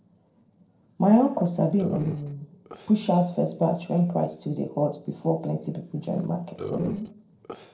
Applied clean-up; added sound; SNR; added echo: neural separator model SepFormer DNS4.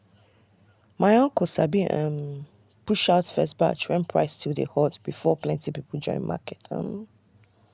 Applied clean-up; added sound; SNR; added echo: none; none; none; none.